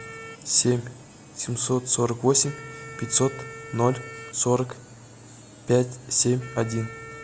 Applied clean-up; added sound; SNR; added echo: none; Wind instrument, woodwind instrument; 18 dB; none.